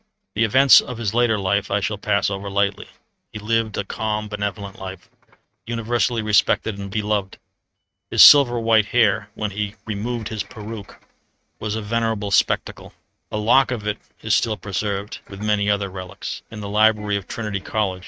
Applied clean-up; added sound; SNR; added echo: neural mask model RNNoise.